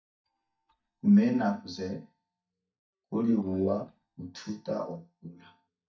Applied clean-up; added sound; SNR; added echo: neural mask model DeepFilterNet 3.